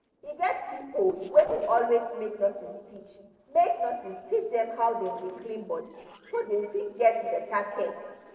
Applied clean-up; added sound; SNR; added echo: neural separator model SepFormer DNS4.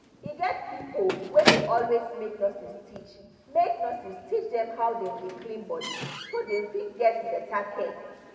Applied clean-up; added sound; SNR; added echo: none; Squeak / Slam / Wood; 6 dB; reverberation time 2.2 s.